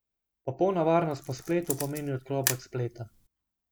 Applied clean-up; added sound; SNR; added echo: none; Camera; 8 dB; none.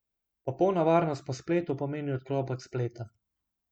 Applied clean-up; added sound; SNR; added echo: none; none; none; none.